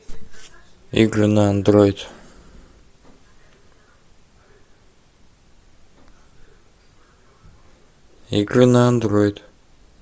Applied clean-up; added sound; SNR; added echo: none; none; none; none.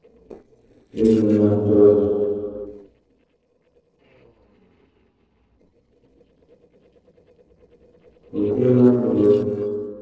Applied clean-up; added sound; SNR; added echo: neural separator model SepFormer DNS4.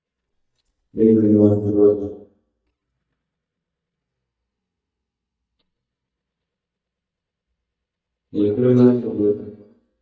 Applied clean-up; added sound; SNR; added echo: neural mask model DeepFilterNet 3.